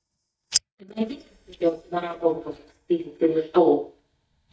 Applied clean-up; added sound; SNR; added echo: neural mask model DeepFilterNet 3.